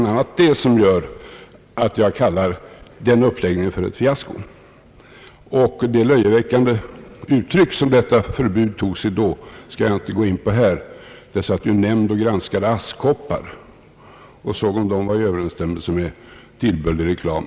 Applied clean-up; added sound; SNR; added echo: none; none; none; none.